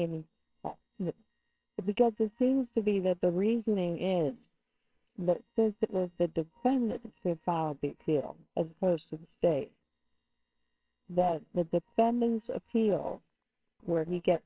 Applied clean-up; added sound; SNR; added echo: neural separator model SepFormer WHAMR!.